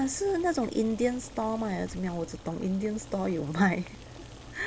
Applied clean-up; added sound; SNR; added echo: none; Boiling; 15 dB; none.